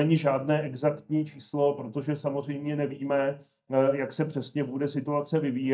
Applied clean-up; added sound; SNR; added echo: neural mask model DeepFilterNet 3.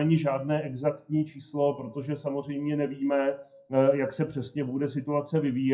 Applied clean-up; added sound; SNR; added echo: classical method WPE with log-MMSE.